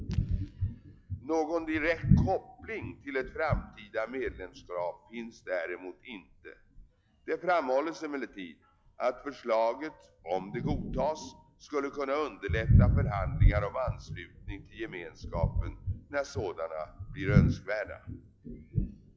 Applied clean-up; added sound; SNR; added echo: classical method log-MMSE.